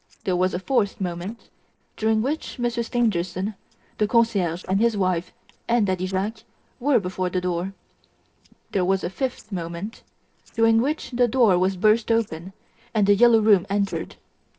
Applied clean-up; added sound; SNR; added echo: neural separator model SepFormer DNS4.